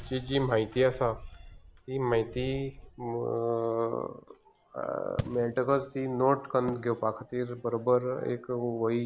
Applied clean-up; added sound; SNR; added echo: none; Fireworks; 16 dB; none.